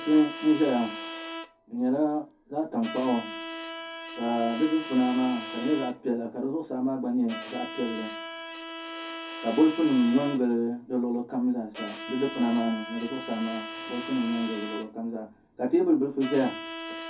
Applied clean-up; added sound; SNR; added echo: none; Bowed string instrument; 11 dB; reverberation time 0.3 s.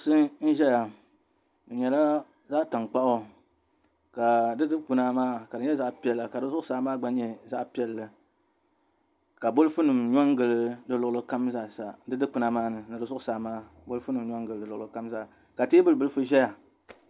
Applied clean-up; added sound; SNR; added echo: none; none; none; none.